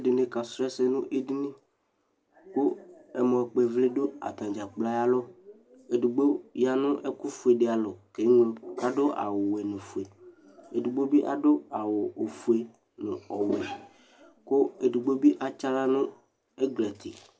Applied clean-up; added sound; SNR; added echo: none; none; none; none.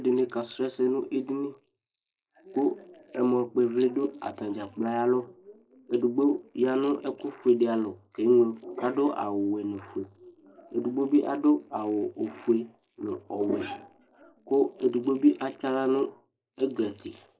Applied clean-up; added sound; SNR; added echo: neural mask model Resemble Enhance denoiser.